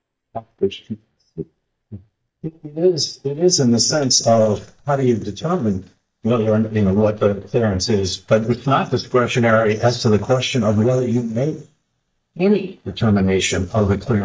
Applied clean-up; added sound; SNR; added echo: neural mask model DeepFilterNet 3.